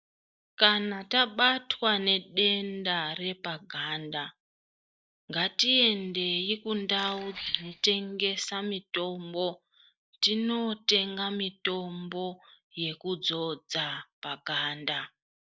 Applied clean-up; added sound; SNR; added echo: neural mask model DeepFilterNet 3.